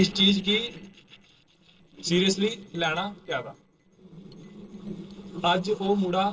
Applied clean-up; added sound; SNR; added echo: neural separator model SepFormer DNS4.